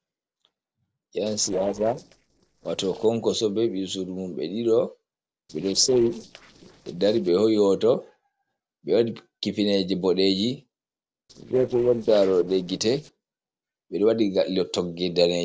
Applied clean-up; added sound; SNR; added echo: neural separator model SepFormer DNS4.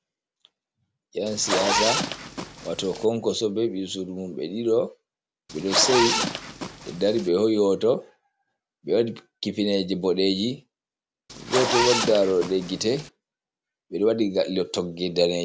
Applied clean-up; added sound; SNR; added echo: none; Zipper (clothing); 2 dB; none.